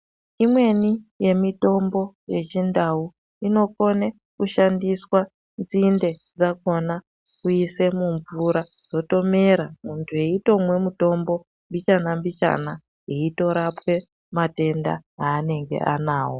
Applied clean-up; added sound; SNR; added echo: none; none; none; none.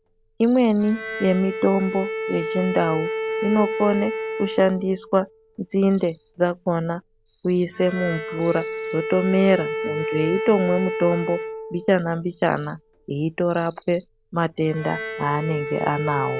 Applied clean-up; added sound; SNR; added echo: none; Bowed string instrument; 7 dB; none.